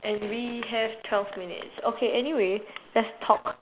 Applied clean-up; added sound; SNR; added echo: none; none; none; none.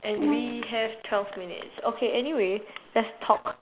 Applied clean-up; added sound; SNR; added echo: none; Brass instrument; 2 dB; none.